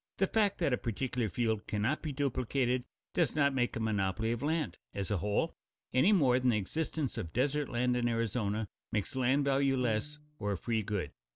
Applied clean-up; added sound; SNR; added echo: none; Piano; 15 dB; none.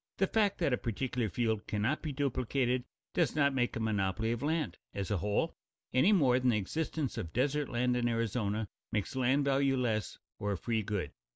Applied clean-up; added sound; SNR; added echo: neural mask model Resemble Enhance denoiser.